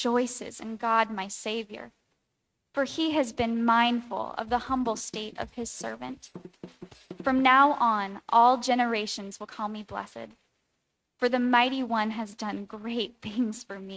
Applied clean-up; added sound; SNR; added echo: neural mask model RNNoise.